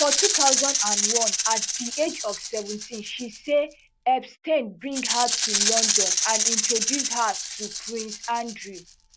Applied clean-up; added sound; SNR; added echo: none; Rattle (instrument); -2 dB; none.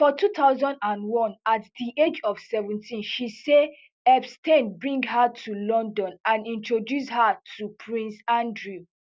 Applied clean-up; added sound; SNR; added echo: none; none; none; none.